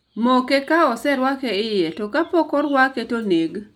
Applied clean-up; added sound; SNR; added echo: none; none; none; none.